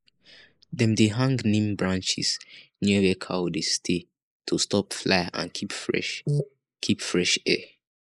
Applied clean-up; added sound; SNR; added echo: neural mask model Resemble Enhance denoiser.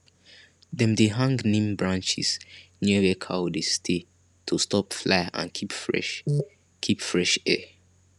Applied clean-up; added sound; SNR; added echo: none; none; none; none.